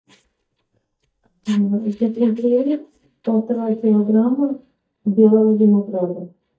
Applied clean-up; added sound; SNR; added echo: neural mask model DeepFilterNet 3.